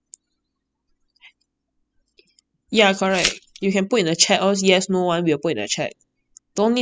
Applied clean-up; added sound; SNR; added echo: classical method spectral subtraction.